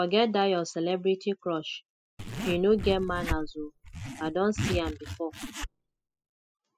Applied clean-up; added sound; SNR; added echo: classical method spectral subtraction.